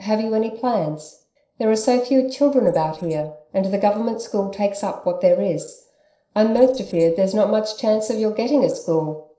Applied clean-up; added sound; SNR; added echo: neural separator model SepFormer DNS4.